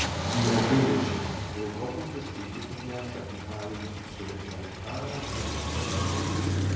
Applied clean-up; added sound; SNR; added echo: none; Car; -1 dB; reverberation time 1.2 s.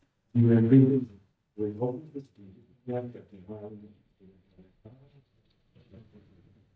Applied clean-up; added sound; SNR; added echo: neural mask model DeepFilterNet 3.